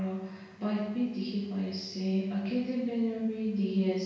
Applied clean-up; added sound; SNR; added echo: none; none; none; reverberation time 1.0 s.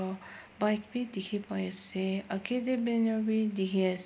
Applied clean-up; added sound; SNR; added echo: none; none; none; none.